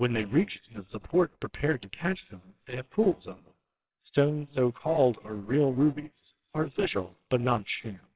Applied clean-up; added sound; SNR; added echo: neural separator model SepFormer WHAMR!.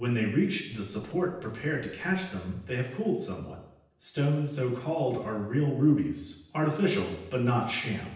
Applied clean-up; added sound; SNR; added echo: neural separator model SepFormer DNS4.